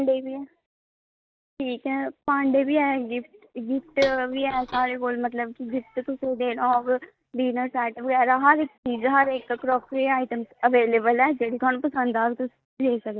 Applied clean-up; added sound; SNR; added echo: neural mask model DeepFilterNet 3.